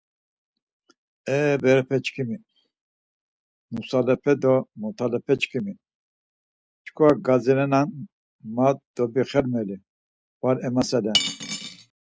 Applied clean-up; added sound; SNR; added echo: none; Cutlery, silverware / Dishes, pots, and pans; 2 dB; none.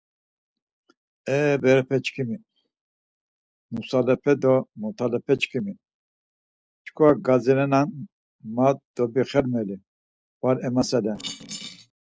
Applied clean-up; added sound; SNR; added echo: neural separator model SepFormer DNS4.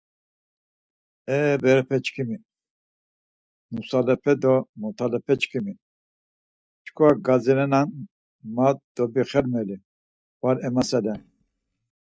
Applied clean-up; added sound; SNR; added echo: neural mask model DeepFilterNet 3.